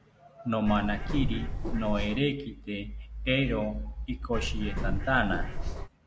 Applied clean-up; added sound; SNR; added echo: none; Bird; 0 dB; none.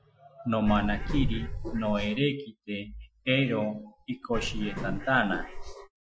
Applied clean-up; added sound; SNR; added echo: classical method Wiener filter.